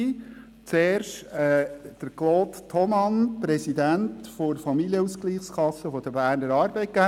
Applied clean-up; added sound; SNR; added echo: none; none; none; none.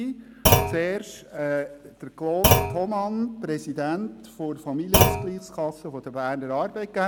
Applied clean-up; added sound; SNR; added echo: none; Thump, thud; -3 dB; none.